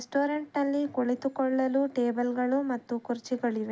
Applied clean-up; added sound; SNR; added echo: none; none; none; none.